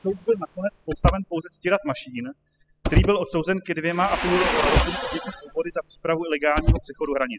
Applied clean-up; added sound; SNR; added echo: classical method spectral subtraction.